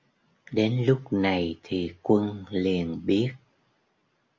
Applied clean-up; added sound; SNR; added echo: none; none; none; none.